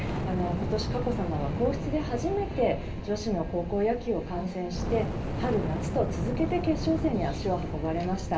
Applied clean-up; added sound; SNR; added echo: none; Fire; 2 dB; reverberation time 0.3 s.